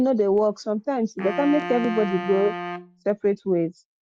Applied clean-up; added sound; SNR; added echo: none; Wind instrument, woodwind instrument; 10 dB; none.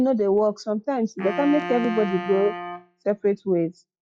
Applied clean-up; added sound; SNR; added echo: classical method log-MMSE.